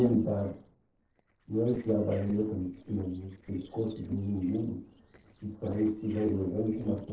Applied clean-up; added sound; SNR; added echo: neural separator model SepFormer DNS4.